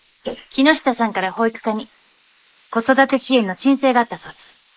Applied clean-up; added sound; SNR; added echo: neural mask model Resemble Enhance denoiser.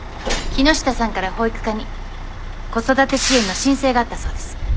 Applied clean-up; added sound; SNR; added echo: none; Truck; 4 dB; none.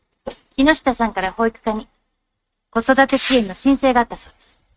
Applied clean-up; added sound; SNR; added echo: neural mask model RNNoise.